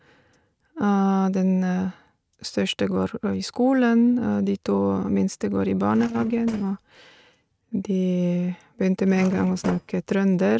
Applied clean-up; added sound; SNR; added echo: neural mask model RNNoise.